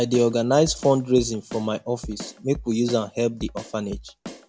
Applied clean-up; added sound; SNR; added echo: none; Drum kit; 16 dB; none.